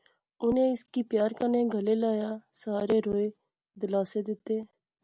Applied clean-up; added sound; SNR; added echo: none; none; none; none.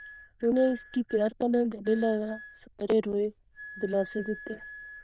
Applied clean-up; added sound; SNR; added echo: neural diffusion model UNIVERSE++.